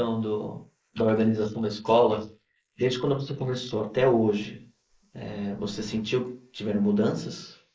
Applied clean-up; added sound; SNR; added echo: neural mask model Resemble Enhance denoiser.